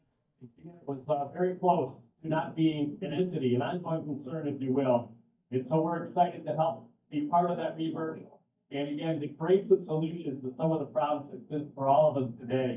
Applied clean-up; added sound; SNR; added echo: neural mask model DeepFilterNet 3.